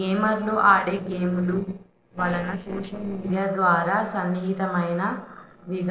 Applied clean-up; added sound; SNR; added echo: neural separator model SepFormer DNS4.